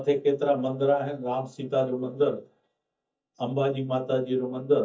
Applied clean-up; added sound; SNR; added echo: neural mask model DeepFilterNet 3.